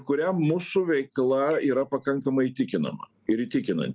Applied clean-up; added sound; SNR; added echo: neural mask model DeepFilterNet 3.